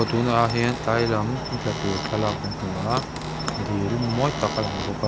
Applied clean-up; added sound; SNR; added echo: none; Cricket + Squeak / Cupboard open or close; 5 dB; none.